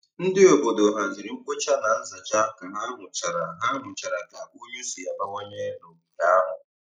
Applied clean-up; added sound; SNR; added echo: neural mask model Resemble Enhance denoiser.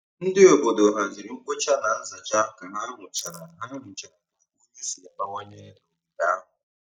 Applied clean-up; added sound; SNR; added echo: neural mask model DeepFilterNet 3.